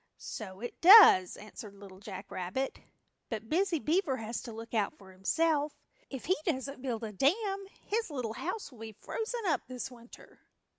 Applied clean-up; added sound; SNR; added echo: none; none; none; none.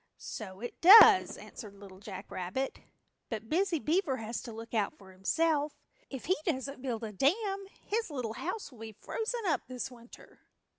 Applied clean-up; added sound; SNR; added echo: none; Fireworks; 8 dB; none.